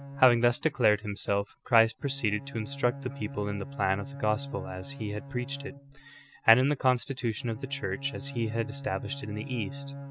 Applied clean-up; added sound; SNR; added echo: none; Bowed string instrument; 13 dB; none.